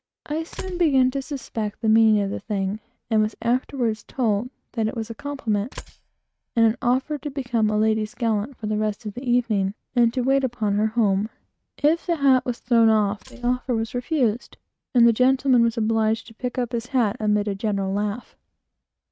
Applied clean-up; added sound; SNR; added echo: neural mask model RNNoise.